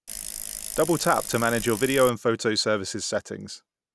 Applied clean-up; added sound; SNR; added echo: none; Bicycle; 7 dB; none.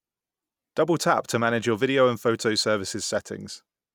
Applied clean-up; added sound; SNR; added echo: none; none; none; none.